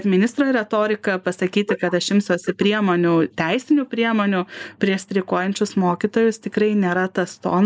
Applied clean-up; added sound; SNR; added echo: neural mask model Resemble Enhance denoiser.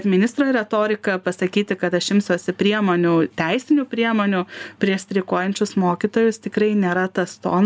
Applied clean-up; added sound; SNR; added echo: none; none; none; none.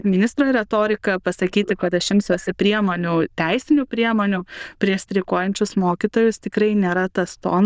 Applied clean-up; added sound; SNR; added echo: neural diffusion model UNIVERSE++.